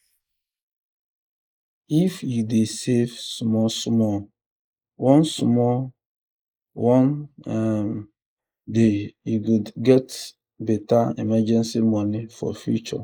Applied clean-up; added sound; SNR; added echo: neural mask model Resemble Enhance denoiser.